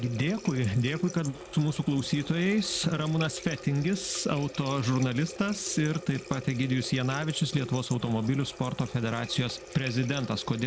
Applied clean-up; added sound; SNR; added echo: none; Water tap, faucet; 14 dB; none.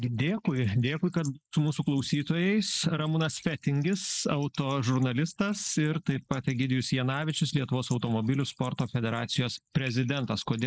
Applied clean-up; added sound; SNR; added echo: neural mask model Resemble Enhance denoiser.